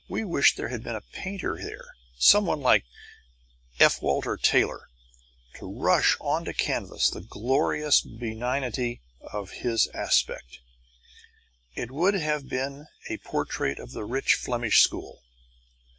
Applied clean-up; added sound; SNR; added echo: none; none; none; none.